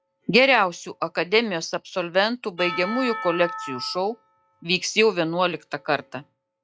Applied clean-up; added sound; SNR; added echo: classical method log-MMSE.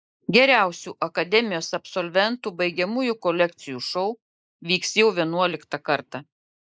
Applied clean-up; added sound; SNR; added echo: neural mask model Resemble Enhance denoiser.